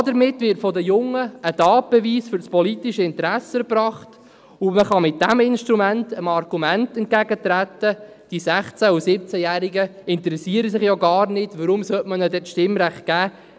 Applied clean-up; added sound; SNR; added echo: none; none; none; none.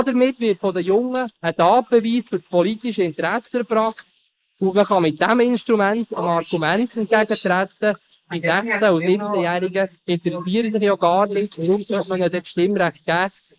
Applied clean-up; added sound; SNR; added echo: neural mask model Resemble Enhance denoiser.